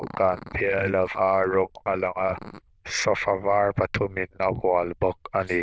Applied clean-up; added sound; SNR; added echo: neural diffusion model UNIVERSE++.